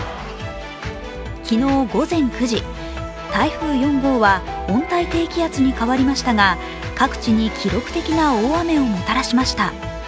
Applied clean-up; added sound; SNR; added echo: none; Electric guitar; 18 dB; none.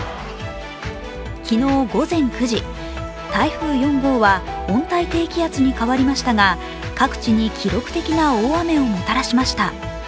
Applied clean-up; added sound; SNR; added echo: none; none; none; none.